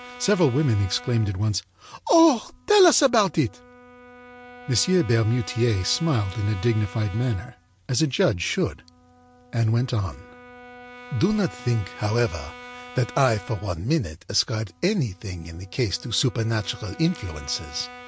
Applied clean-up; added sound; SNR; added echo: none; Brass instrument; 20 dB; none.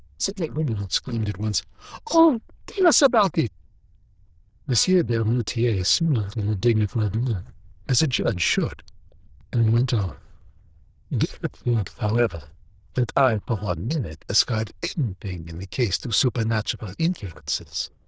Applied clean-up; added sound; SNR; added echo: neural diffusion model UNIVERSE++.